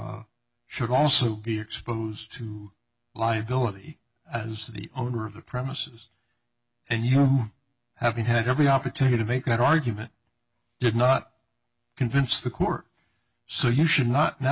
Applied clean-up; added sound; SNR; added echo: none; none; none; none.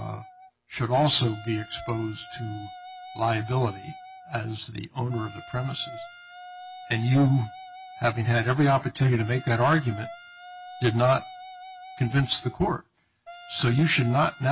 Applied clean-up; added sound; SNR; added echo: none; Wind instrument, woodwind instrument; 17 dB; none.